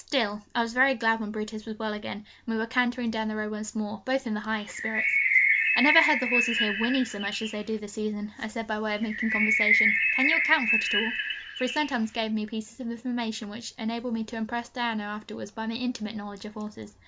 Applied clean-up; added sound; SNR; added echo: none; Bird; -4 dB; none.